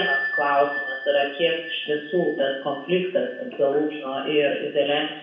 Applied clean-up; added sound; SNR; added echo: none; Bell; 9 dB; reverberation time 0.7 s.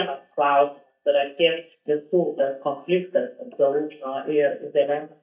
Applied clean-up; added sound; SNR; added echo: neural mask model DeepFilterNet 3.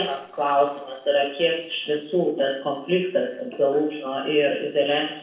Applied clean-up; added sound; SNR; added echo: neural separator model SepFormer DNS4.